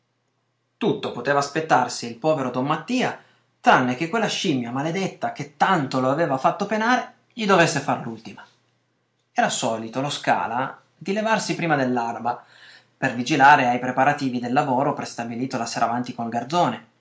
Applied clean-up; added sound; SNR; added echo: none; none; none; none.